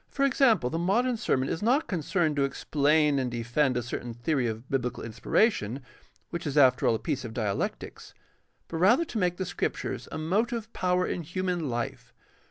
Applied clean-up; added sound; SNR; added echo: none; none; none; none.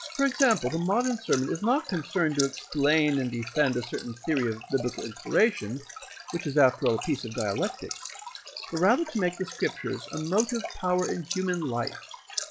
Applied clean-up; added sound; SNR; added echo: classical method log-MMSE.